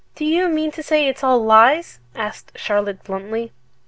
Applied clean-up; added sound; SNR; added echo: none; none; none; none.